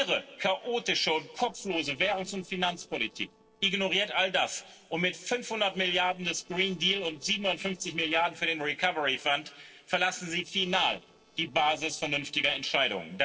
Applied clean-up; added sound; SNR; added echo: neural separator model SepFormer DNS4.